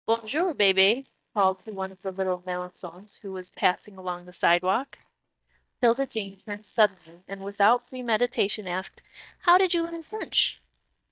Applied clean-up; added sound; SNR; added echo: neural mask model DeepFilterNet 3.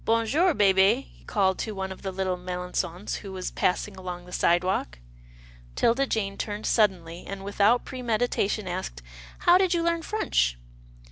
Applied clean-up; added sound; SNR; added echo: none; none; none; none.